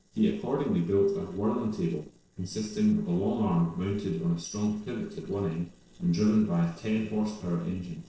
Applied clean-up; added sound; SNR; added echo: neural separator model SepFormer DNS4.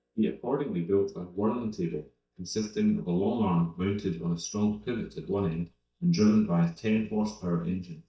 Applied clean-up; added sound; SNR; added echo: neural mask model DeepFilterNet 3.